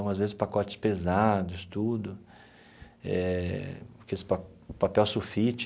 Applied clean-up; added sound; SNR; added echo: none; none; none; none.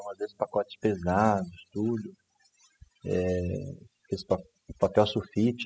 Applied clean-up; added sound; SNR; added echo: classical method spectral subtraction.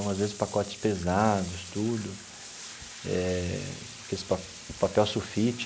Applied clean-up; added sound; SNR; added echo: none; Bathtub (filling or washing); 14 dB; none.